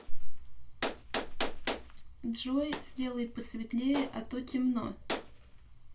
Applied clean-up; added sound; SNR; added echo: none; Gunshot, gunfire; 11 dB; reverberation time 0.2 s.